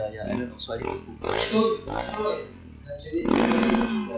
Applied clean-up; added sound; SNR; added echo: classical method log-MMSE.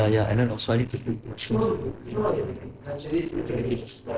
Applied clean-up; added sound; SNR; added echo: neural separator model SepFormer DNS4.